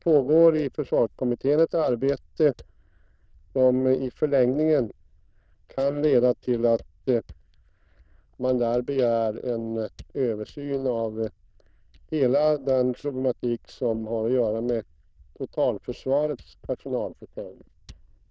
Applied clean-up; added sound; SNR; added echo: neural diffusion model UNIVERSE++.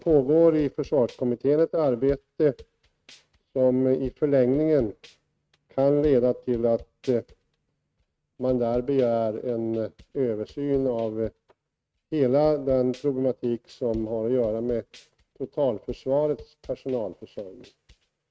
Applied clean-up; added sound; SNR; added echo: neural mask model RNNoise.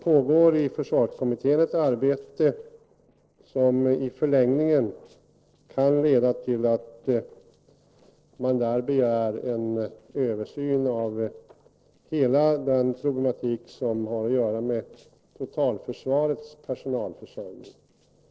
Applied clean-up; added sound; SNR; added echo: neural separator model SepFormer DNS4.